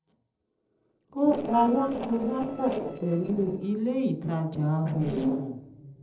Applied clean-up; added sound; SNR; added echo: neural separator model SepFormer DNS4.